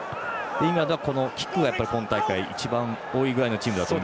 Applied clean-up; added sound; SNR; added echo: none; none; none; none.